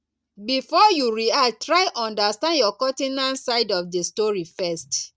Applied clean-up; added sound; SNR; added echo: none; none; none; none.